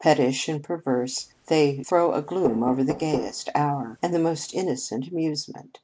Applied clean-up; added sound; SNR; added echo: neural mask model Resemble Enhance denoiser.